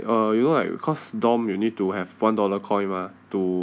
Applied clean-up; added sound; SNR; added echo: none; none; none; none.